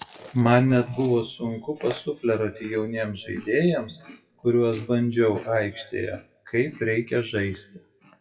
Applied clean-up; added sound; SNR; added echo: classical method WPE with log-MMSE.